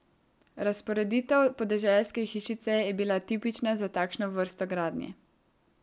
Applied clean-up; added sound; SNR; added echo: none; none; none; none.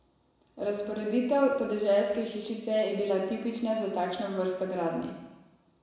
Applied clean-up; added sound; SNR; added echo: none; none; none; reverberation time 1.0 s.